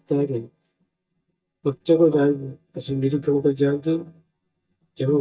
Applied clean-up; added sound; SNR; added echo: neural mask model DeepFilterNet 3.